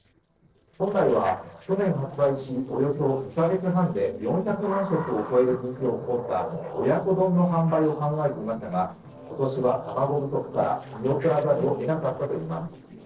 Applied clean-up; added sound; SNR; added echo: neural separator model SepFormer DNS4.